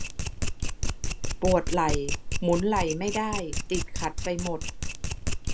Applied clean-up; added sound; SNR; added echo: none; Domestic sounds, home sounds; -1 dB; none.